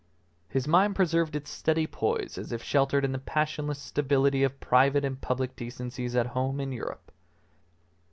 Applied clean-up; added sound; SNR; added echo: none; none; none; none.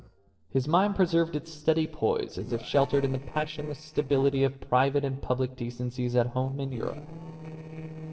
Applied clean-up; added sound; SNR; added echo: neural separator model SepFormer DNS4.